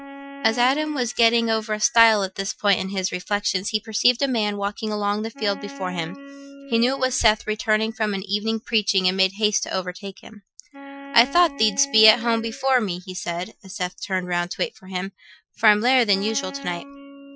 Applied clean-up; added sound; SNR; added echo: classical method Wiener filter.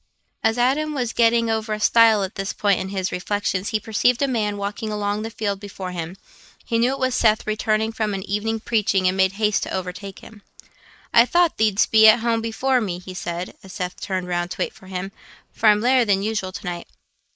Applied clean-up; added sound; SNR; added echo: neural mask model Resemble Enhance denoiser.